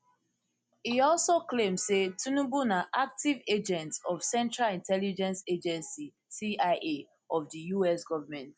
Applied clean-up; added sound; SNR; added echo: none; none; none; none.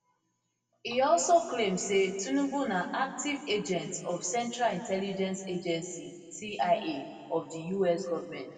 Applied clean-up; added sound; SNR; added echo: none; none; none; reverberation time 2.1 s.